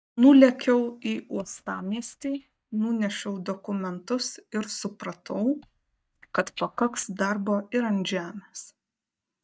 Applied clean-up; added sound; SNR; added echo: neural mask model DeepFilterNet 3.